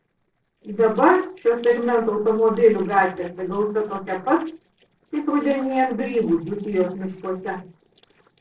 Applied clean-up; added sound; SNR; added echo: neural separator model SepFormer DNS4.